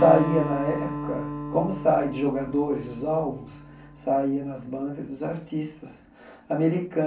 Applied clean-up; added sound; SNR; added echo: none; Acoustic guitar; 9 dB; reverberation time 0.3 s.